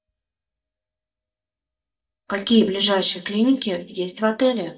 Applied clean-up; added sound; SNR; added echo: neural mask model DeepFilterNet 3.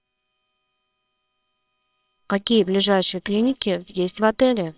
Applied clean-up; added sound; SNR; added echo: neural separator model SepFormer WHAMR!.